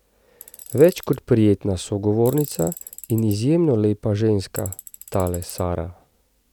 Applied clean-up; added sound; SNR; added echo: none; Tools; 20 dB; none.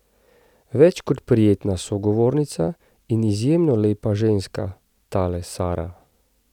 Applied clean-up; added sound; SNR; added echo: none; none; none; none.